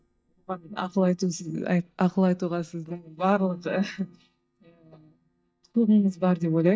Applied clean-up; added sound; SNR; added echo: neural mask model DeepFilterNet 3.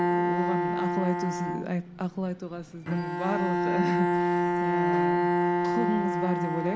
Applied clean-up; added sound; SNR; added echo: none; Bowed string instrument; -5 dB; none.